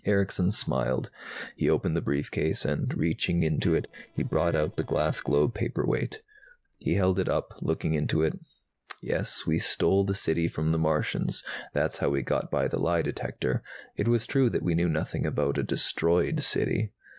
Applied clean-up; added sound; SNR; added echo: neural separator model SepFormer DNS4.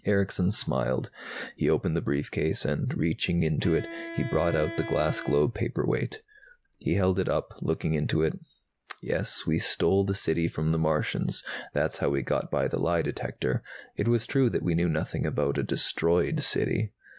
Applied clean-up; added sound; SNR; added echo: none; Bowed string instrument; 13 dB; none.